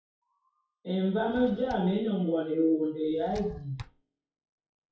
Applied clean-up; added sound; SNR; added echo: classical method WPE with log-MMSE.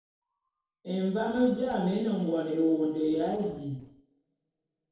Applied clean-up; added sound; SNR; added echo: neural separator model SepFormer DNS4.